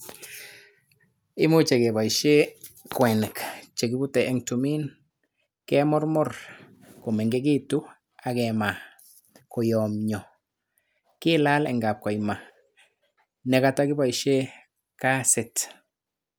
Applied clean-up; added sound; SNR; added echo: none; none; none; none.